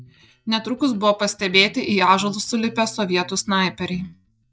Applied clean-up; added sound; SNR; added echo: neural mask model DeepFilterNet 3.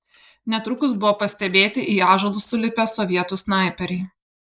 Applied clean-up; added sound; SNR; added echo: neural mask model Resemble Enhance denoiser.